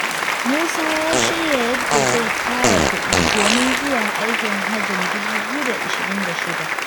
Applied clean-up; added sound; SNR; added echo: none; Fart + Applause; -5 dB; none.